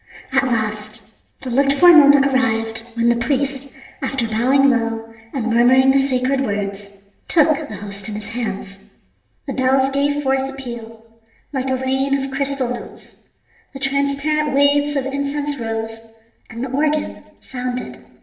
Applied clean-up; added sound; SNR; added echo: none; none; none; reverberation time 0.8 s.